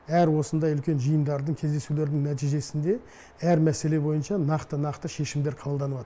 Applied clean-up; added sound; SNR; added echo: none; none; none; none.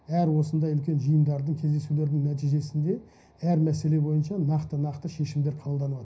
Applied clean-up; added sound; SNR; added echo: none; none; none; reverberation time 0.4 s.